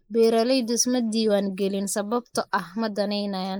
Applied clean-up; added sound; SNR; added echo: neural mask model Resemble Enhance denoiser.